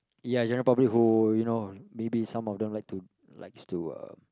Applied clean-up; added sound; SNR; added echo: none; none; none; none.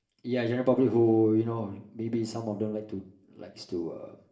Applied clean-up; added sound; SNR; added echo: none; none; none; reverberation time 0.5 s.